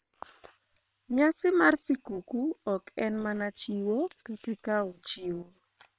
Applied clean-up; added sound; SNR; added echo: neural separator model SepFormer WHAM!.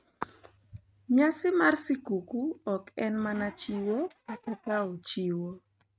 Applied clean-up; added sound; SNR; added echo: neural mask model RNNoise.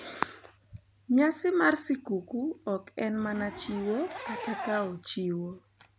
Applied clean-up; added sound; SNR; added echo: none; Zipper (clothing); 14 dB; none.